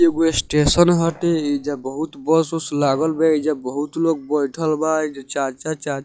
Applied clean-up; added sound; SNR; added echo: classical method log-MMSE.